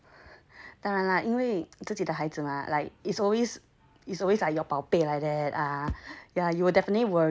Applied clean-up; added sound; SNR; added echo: none; none; none; none.